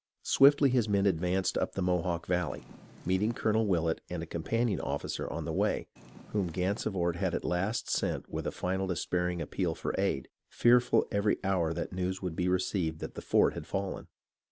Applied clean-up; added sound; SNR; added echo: none; Purr; 20 dB; none.